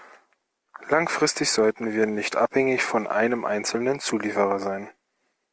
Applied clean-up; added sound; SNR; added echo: none; none; none; none.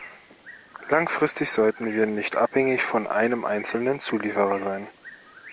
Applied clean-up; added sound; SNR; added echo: none; Bird; 20 dB; none.